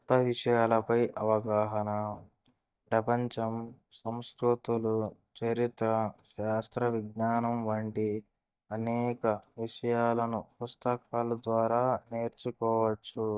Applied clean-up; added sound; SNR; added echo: neural mask model DeepFilterNet 3.